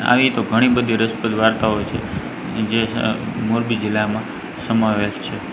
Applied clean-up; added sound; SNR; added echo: none; none; none; none.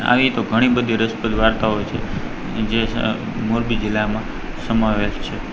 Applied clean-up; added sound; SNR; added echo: none; Keys jangling; 7 dB; none.